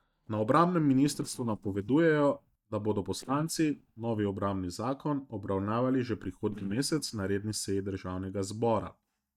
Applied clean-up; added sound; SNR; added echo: neural mask model DeepFilterNet 3.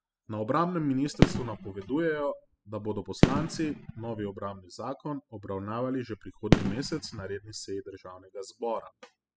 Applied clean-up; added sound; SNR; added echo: classical method spectral subtraction.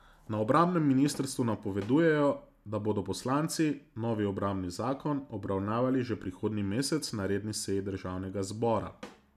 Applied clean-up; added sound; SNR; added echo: none; none; none; none.